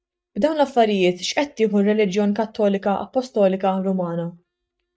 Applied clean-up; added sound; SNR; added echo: neural mask model DeepFilterNet 3.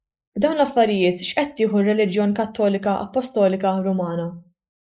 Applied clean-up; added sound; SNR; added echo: neural mask model Resemble Enhance denoiser.